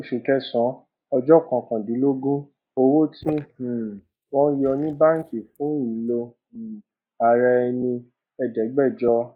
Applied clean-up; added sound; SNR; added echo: neural mask model Resemble Enhance denoiser.